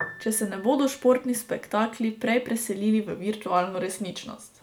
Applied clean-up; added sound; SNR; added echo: none; Piano; 19 dB; none.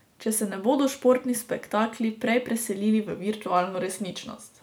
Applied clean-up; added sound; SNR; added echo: none; none; none; none.